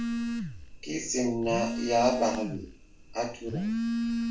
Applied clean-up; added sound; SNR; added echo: none; Telephone; 2 dB; reverberation time 0.4 s.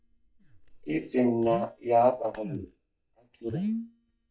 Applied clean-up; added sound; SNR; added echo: neural mask model DeepFilterNet 3.